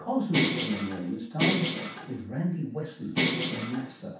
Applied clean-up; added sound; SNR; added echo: none; Bell; -3 dB; reverberation time 0.7 s.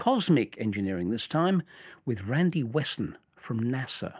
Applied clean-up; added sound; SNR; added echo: none; none; none; none.